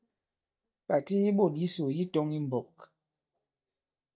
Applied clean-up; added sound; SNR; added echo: neural mask model DeepFilterNet 3.